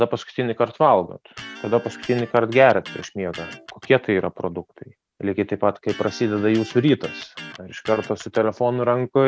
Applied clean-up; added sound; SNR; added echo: none; Electric guitar; 17 dB; none.